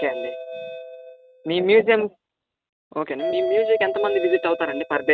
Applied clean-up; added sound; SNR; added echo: neural mask model RNNoise.